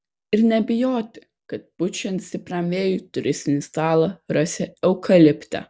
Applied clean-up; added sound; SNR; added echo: none; none; none; none.